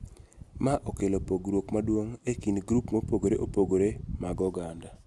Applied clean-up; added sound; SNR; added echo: none; none; none; none.